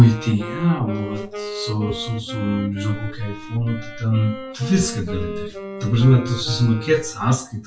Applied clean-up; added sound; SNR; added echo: classical method WPE with log-MMSE.